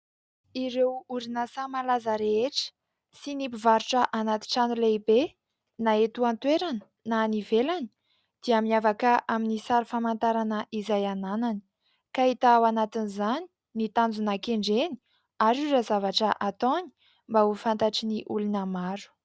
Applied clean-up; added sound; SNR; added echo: none; none; none; none.